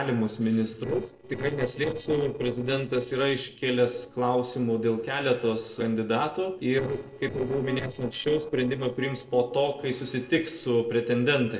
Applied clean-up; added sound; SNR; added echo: neural separator model SepFormer DNS4.